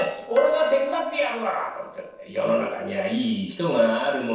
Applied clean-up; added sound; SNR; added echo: neural separator model SepFormer DNS4.